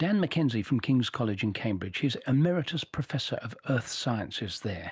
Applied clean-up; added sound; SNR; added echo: none; none; none; none.